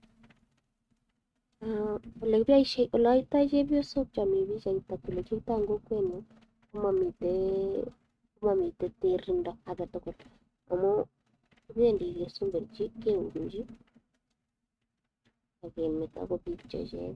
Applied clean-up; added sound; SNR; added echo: neural mask model RNNoise.